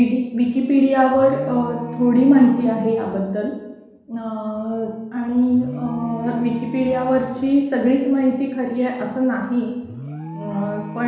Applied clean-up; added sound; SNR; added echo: none; Alarm; 16 dB; reverberation time 1.1 s.